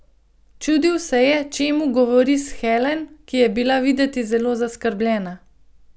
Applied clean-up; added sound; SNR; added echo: none; none; none; none.